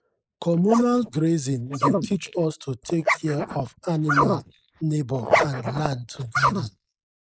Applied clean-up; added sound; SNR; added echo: neural mask model Resemble Enhance denoiser.